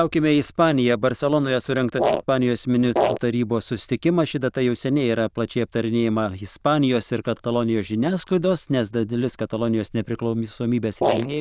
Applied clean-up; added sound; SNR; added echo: neural diffusion model UNIVERSE++.